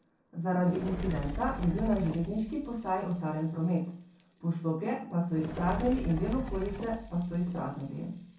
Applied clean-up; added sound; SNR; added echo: none; Fire; 10 dB; reverberation time 0.6 s.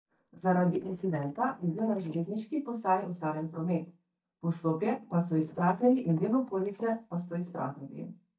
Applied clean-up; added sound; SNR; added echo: neural mask model DeepFilterNet 3.